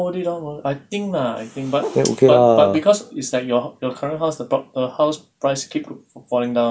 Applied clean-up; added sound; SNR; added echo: none; none; none; none.